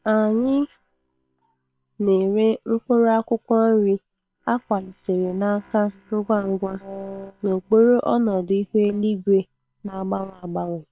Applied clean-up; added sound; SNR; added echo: neural separator model SepFormer WHAM!.